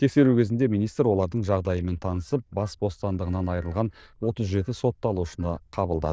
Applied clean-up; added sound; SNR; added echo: neural diffusion model UNIVERSE++.